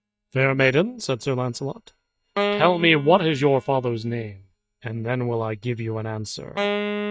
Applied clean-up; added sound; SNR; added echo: neural mask model DeepFilterNet 3.